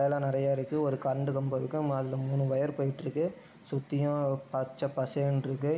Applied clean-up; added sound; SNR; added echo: none; none; none; none.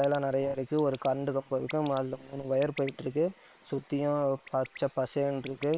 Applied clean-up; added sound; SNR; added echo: neural separator model SepFormer WHAM!.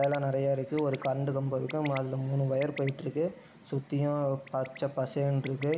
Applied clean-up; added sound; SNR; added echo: none; Bird; 19 dB; none.